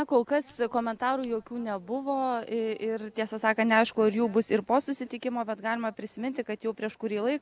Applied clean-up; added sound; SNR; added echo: none; none; none; none.